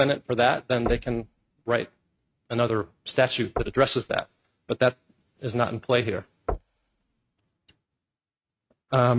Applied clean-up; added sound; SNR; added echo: neural mask model RNNoise.